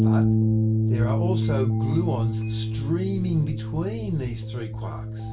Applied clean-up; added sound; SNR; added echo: none; Bass guitar; -5 dB; reverberation time 0.2 s.